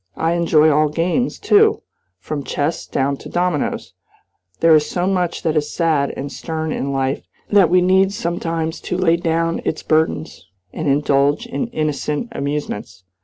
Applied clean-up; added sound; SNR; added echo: none; none; none; none.